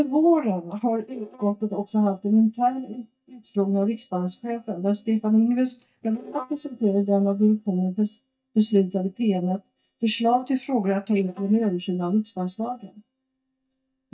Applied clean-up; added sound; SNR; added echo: neural mask model DeepFilterNet 3.